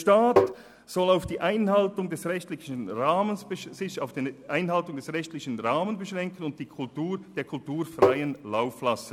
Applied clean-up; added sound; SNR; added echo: none; Tap; -5 dB; none.